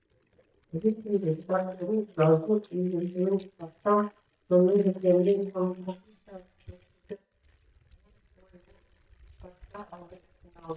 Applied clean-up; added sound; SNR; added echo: neural mask model DeepFilterNet 3.